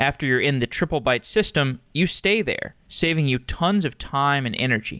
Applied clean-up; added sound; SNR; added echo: none; none; none; none.